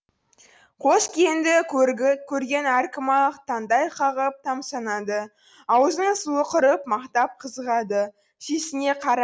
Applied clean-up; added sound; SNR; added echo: none; none; none; none.